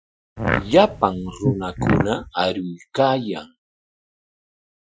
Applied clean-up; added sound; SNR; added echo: classical method Wiener filter.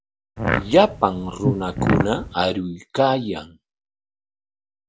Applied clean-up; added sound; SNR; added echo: none; Fart; 1 dB; none.